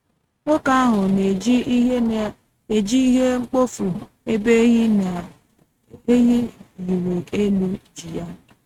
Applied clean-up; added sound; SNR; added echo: neural mask model RNNoise.